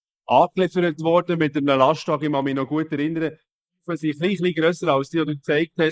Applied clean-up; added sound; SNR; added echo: neural mask model Resemble Enhance denoiser.